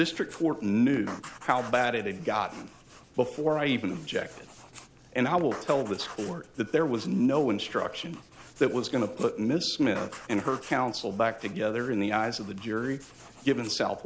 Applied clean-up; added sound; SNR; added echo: none; Writing; 19 dB; none.